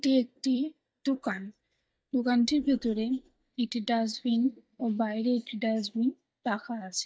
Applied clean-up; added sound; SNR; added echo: neural mask model DeepFilterNet 3.